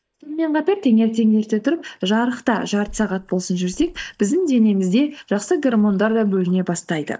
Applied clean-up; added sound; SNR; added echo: neural mask model DeepFilterNet 3.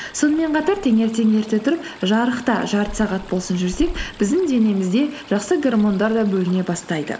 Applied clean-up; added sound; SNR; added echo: none; Stream; 17 dB; none.